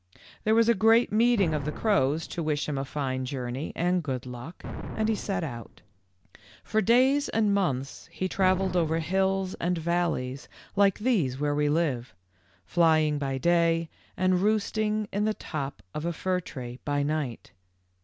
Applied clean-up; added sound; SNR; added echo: none; Explosion; 12 dB; none.